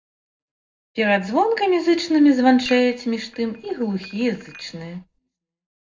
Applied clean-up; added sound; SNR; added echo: neural separator model SepFormer DNS4.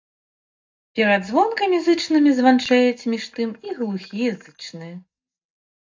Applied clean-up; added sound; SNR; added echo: neural mask model DeepFilterNet 3.